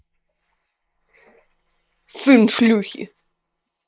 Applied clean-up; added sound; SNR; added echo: neural mask model Resemble Enhance denoiser.